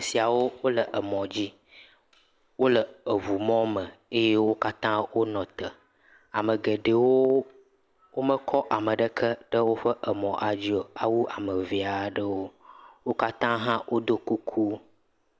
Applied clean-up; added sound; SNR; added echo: none; none; none; none.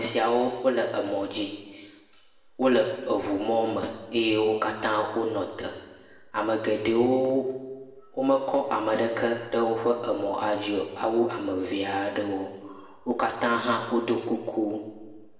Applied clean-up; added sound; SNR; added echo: none; Snare drum; 20 dB; reverberation time 1.1 s.